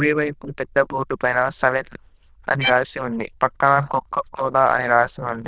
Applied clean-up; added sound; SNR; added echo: neural diffusion model UNIVERSE++.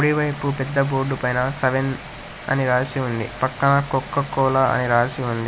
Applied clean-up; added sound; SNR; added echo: none; none; none; none.